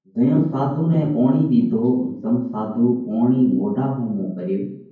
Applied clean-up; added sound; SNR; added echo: none; none; none; reverberation time 0.9 s.